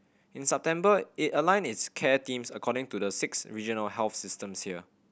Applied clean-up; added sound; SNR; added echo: none; none; none; none.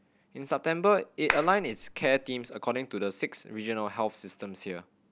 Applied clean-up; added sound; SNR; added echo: none; Clapping; 6 dB; none.